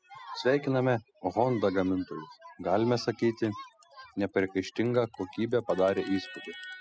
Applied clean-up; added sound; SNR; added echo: classical method spectral subtraction.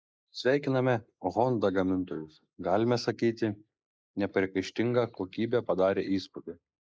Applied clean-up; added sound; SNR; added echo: neural mask model Resemble Enhance denoiser.